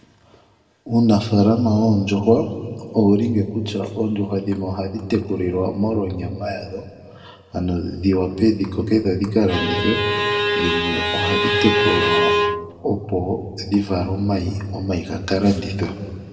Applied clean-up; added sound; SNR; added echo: none; Bowed string instrument; -1 dB; reverberation time 1.9 s.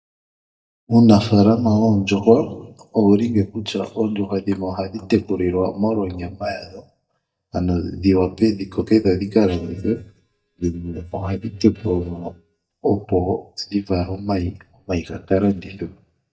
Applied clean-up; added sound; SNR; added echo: neural mask model DeepFilterNet 3.